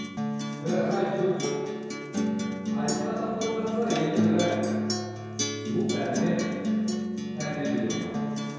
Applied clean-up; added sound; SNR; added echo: none; Acoustic guitar; -1 dB; reverberation time 2.0 s.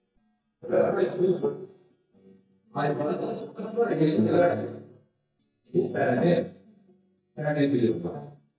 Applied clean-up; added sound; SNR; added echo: neural mask model DeepFilterNet 3.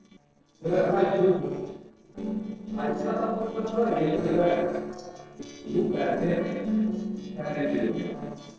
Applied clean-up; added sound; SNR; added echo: neural separator model SepFormer DNS4.